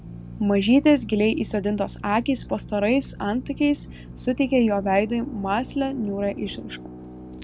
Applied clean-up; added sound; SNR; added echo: none; Drill; 15 dB; none.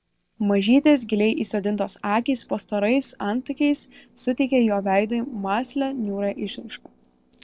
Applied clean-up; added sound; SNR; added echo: neural separator model SepFormer DNS4.